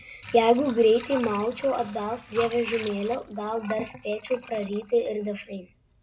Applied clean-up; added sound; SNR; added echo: none; Sink (filling or washing) / Water; 15 dB; reverberation time 0.2 s.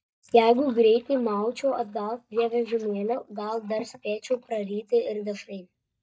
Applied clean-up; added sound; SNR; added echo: neural mask model DeepFilterNet 3.